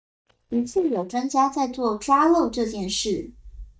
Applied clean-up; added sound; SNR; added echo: neural mask model DeepFilterNet 3.